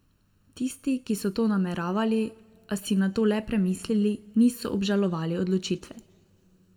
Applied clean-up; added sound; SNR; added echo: none; none; none; reverberation time 0.5 s.